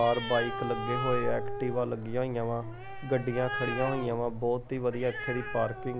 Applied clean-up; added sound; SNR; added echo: none; Animal; 5 dB; none.